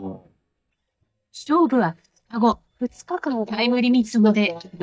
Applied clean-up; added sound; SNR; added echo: neural mask model DeepFilterNet 3.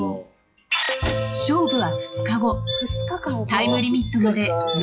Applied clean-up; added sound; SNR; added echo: classical method log-MMSE.